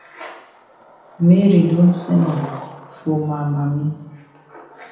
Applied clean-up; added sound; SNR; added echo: none; Skateboard; 19 dB; reverberation time 0.9 s.